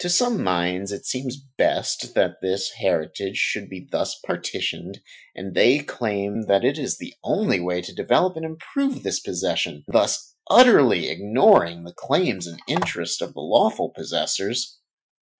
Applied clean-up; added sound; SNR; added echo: classical method Wiener filter.